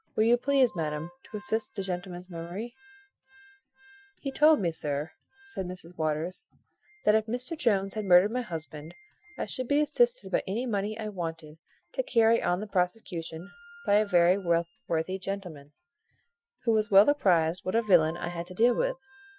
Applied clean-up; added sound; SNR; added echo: classical method Wiener filter.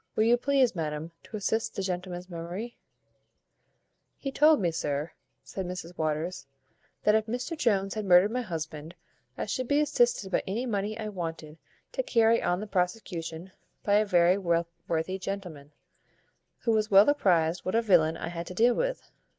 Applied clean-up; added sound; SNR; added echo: none; none; none; none.